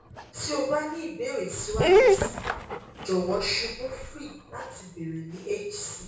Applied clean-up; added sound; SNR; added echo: none; Dog; -4 dB; reverberation time 0.6 s.